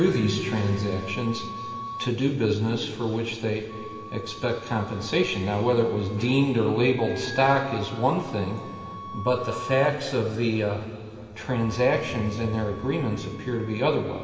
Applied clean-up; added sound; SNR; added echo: none; Wind instrument, woodwind instrument; 16 dB; reverberation time 2.4 s.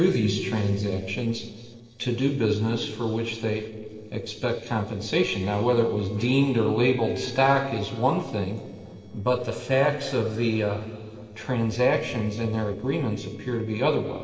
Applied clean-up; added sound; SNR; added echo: neural separator model SepFormer DNS4.